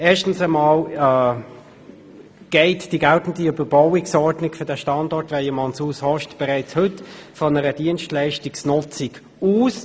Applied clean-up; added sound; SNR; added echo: none; none; none; none.